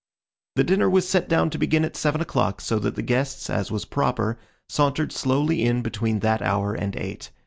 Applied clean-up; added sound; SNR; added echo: none; none; none; none.